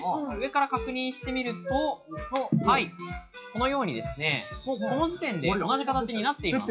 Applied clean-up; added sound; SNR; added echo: classical method WPE with log-MMSE.